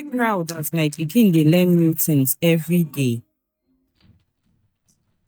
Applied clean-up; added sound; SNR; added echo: neural mask model DeepFilterNet 3.